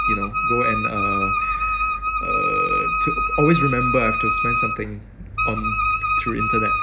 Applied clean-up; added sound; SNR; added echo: none; Wind instrument, woodwind instrument; -3 dB; reverberation time 1.3 s.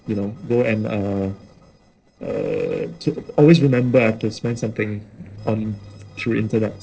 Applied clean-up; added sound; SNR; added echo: neural separator model SepFormer DNS4.